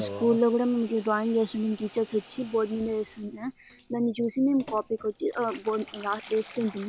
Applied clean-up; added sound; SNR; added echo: none; Bathtub (filling or washing) / Water tap, faucet; 18 dB; none.